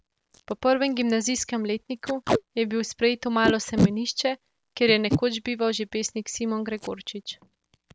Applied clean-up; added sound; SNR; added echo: none; Packing tape, duct tape; 5 dB; none.